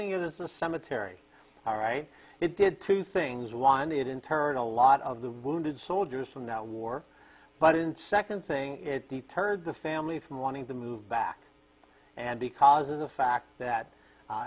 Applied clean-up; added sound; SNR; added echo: none; none; none; none.